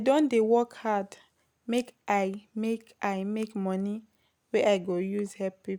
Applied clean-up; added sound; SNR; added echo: none; none; none; none.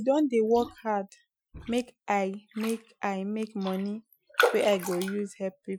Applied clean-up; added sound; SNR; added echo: classical method Wiener filter.